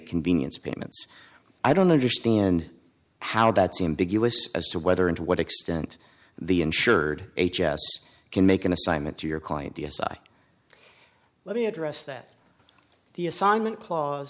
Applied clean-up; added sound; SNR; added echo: none; none; none; none.